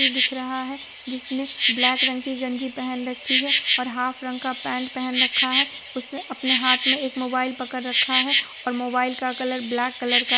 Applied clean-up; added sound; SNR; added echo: none; Insect; -4 dB; none.